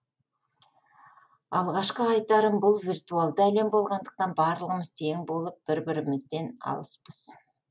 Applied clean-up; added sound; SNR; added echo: none; none; none; none.